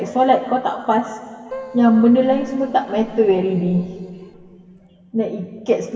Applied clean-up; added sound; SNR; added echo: none; Keyboard (musical); 18 dB; reverberation time 2.4 s.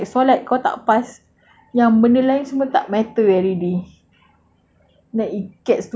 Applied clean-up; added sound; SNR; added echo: none; none; none; none.